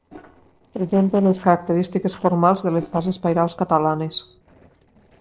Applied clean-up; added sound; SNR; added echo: neural separator model SepFormer DNS4.